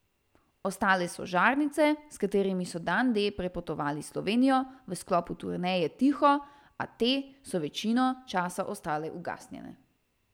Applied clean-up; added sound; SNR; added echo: none; none; none; none.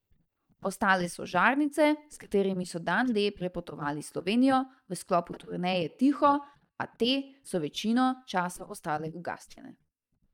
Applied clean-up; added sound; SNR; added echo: neural mask model DeepFilterNet 3.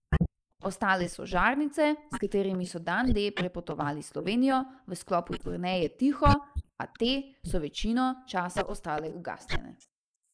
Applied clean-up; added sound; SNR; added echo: neural mask model Resemble Enhance denoiser.